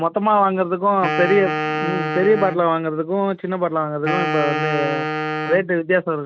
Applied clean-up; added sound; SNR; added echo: neural mask model RNNoise.